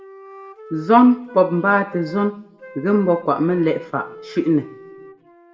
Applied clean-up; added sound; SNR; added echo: none; Wind instrument, woodwind instrument; 19 dB; reverberation time 0.7 s.